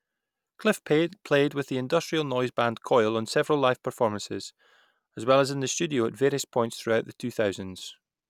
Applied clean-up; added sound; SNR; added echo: none; none; none; none.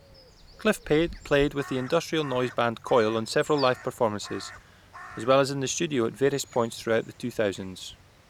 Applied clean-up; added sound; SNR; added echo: none; Crow; 19 dB; none.